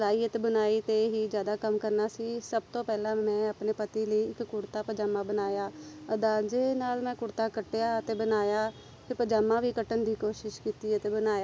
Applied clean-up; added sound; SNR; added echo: none; none; none; none.